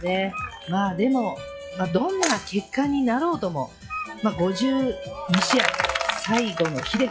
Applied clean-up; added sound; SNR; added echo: classical method log-MMSE.